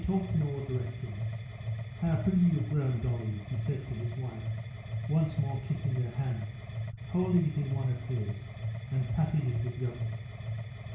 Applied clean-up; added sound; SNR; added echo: none; Mechanisms; 5 dB; reverberation time 0.6 s.